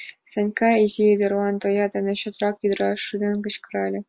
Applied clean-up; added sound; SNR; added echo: none; none; none; none.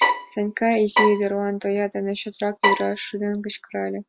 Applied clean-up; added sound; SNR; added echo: none; Bowed string instrument; 0 dB; none.